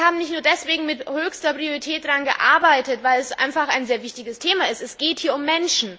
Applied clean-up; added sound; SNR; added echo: none; none; none; none.